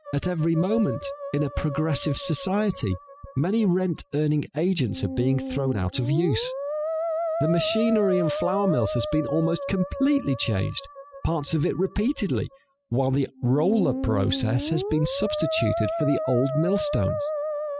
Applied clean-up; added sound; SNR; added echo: classical method spectral subtraction.